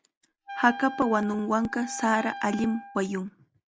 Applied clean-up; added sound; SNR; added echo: none; Wind instrument, woodwind instrument; 13 dB; none.